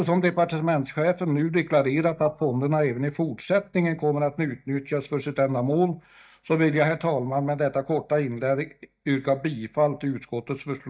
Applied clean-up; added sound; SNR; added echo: neural mask model DeepFilterNet 3.